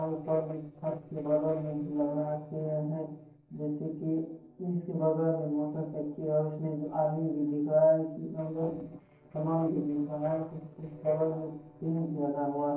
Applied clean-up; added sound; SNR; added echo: neural separator model SepFormer DNS4.